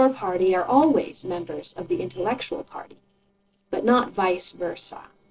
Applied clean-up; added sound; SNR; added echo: neural separator model SepFormer DNS4.